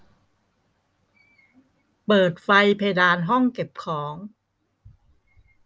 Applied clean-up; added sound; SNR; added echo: none; none; none; none.